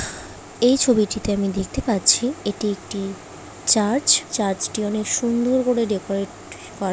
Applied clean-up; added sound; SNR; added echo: none; none; none; none.